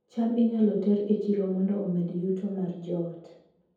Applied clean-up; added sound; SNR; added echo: none; none; none; reverberation time 0.7 s.